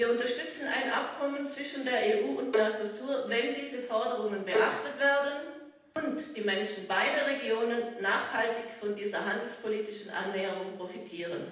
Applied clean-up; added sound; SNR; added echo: none; Bowed string instrument; 3 dB; reverberation time 0.9 s.